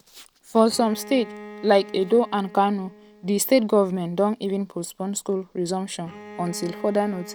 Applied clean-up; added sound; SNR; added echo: none; Bowed string instrument; 19 dB; none.